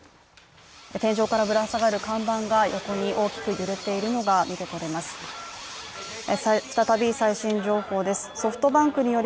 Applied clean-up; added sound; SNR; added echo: none; none; none; none.